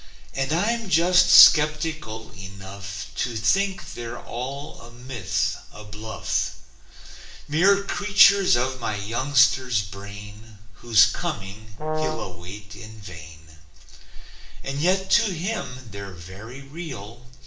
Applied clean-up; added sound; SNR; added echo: none; Brass instrument; 4 dB; reverberation time 0.6 s.